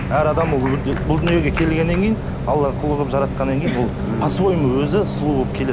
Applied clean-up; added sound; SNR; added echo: none; Bus; 4 dB; none.